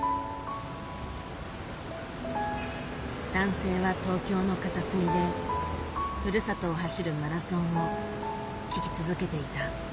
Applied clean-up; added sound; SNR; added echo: none; none; none; none.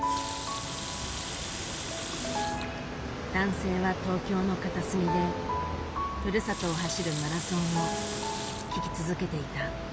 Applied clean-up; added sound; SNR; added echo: none; Water tap, faucet; 11 dB; none.